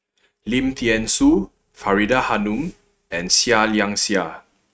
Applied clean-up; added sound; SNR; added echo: neural mask model RNNoise.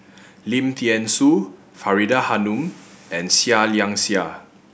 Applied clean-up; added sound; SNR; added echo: none; none; none; none.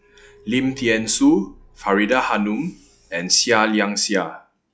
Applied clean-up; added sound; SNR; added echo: classical method log-MMSE.